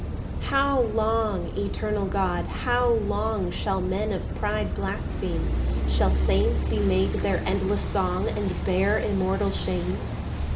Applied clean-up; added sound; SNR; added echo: none; Car passing by / Idling / Accelerating, revving, vroom; 1 dB; reverberation time 1.7 s.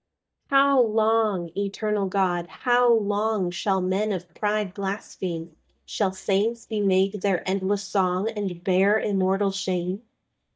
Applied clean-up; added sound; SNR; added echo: neural mask model DeepFilterNet 3.